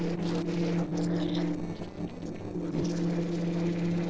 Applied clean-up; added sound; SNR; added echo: neural separator model SepFormer DNS4.